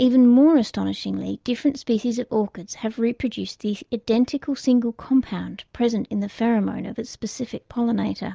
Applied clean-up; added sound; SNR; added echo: none; none; none; none.